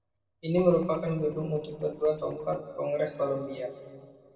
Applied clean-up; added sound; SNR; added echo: neural separator model SepFormer DNS4.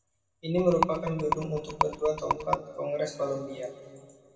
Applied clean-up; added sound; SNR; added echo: none; Rattle; 1 dB; reverberation time 2.1 s.